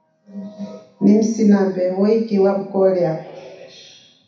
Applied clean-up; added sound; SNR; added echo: none; none; none; reverberation time 0.6 s.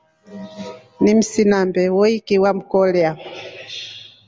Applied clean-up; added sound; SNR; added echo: none; none; none; none.